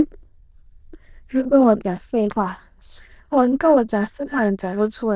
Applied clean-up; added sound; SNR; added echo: neural diffusion model UNIVERSE++.